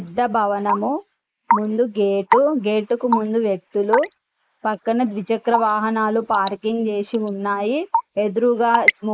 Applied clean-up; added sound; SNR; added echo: neural mask model Resemble Enhance denoiser.